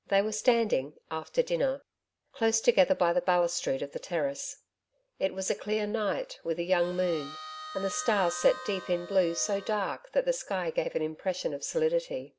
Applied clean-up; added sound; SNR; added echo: none; Harmonica; 13 dB; none.